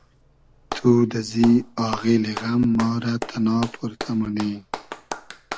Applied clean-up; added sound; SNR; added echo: none; Clapping; 13 dB; none.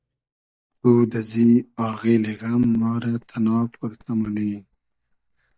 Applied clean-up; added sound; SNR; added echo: neural mask model DeepFilterNet 3.